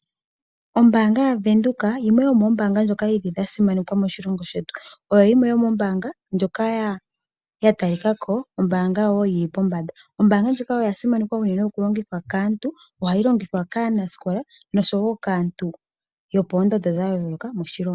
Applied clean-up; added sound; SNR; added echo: none; none; none; none.